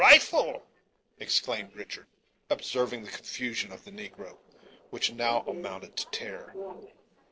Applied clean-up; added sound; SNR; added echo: neural separator model SepFormer DNS4.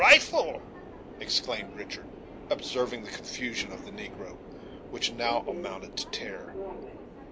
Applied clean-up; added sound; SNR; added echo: none; Subway, metro, underground; 11 dB; none.